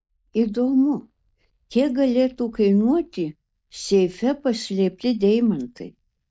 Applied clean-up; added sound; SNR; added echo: neural mask model DeepFilterNet 3.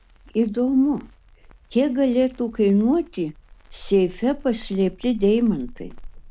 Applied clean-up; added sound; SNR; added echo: none; Crackle; 19 dB; none.